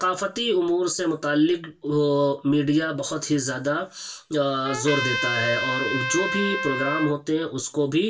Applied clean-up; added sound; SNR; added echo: none; Trumpet; 4 dB; reverberation time 0.2 s.